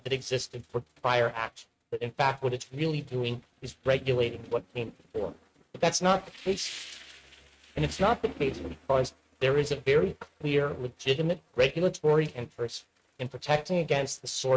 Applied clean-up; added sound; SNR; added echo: neural mask model RNNoise.